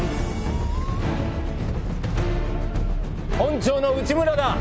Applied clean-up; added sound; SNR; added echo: none; none; none; none.